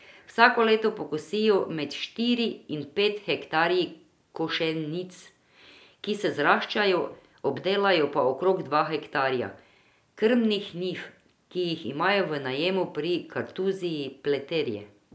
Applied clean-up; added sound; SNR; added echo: none; none; none; none.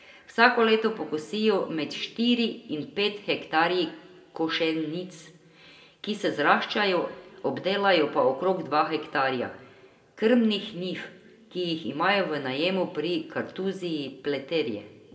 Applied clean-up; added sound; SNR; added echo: none; none; none; reverberation time 1.1 s.